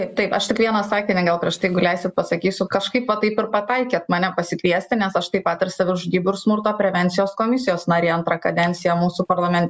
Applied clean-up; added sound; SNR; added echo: none; none; none; none.